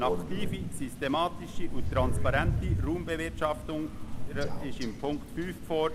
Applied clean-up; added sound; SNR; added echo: none; Crow; -2 dB; none.